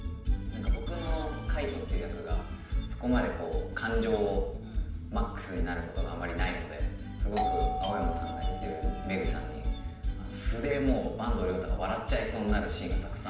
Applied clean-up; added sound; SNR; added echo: none; Doorbell; 6 dB; reverberation time 0.8 s.